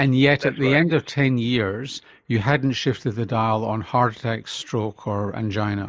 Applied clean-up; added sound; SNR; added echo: neural mask model Resemble Enhance denoiser.